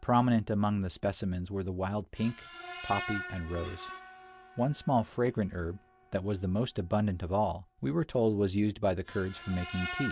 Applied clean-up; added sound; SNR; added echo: none; Screech; 13 dB; none.